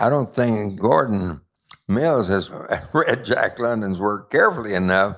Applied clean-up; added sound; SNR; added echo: none; none; none; none.